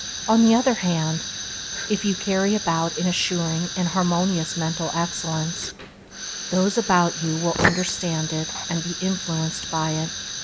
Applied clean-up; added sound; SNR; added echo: none; Fire; 6 dB; none.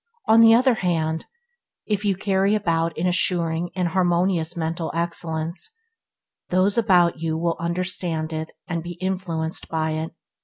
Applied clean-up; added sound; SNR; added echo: none; none; none; none.